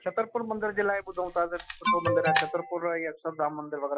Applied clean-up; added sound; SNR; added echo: classical method Wiener filter.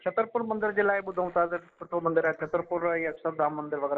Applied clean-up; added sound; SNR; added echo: neural mask model Resemble Enhance denoiser.